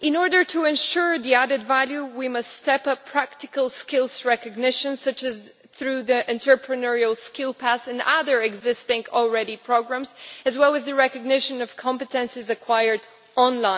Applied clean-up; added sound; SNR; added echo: none; none; none; none.